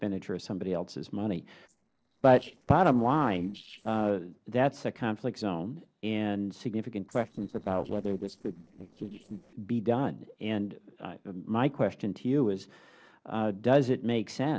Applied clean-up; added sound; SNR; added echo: neural separator model SepFormer DNS4.